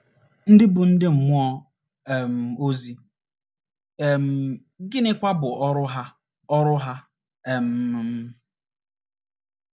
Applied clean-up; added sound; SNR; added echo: none; none; none; none.